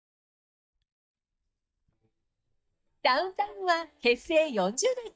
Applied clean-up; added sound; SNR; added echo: neural mask model DeepFilterNet 3.